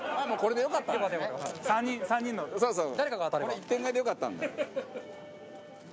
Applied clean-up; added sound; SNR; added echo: none; none; none; none.